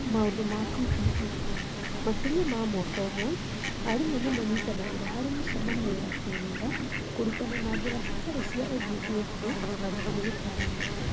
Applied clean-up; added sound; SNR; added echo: none; Fowl + Insect; -1 dB; none.